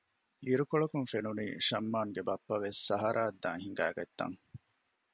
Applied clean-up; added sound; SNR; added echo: none; none; none; none.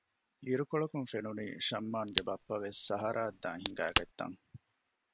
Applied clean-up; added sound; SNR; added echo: none; Crack; -4 dB; none.